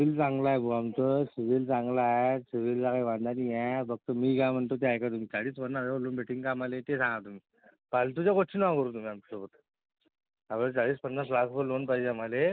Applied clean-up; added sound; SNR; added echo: none; none; none; none.